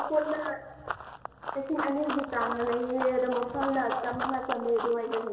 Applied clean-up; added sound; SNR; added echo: none; Run; 7 dB; reverberation time 1.0 s.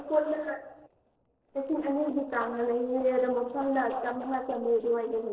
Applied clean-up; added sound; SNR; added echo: neural separator model SepFormer DNS4.